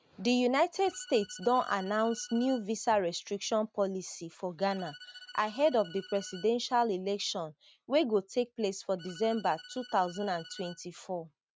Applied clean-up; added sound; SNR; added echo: none; Bowed string instrument; 20 dB; none.